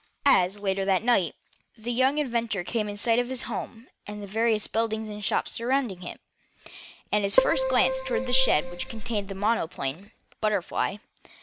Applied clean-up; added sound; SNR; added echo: none; Keyboard (musical); -1 dB; none.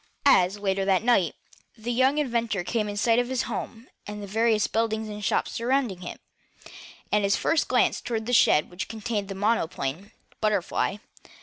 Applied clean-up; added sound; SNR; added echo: none; none; none; none.